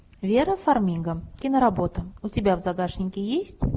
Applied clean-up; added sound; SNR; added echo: none; none; none; none.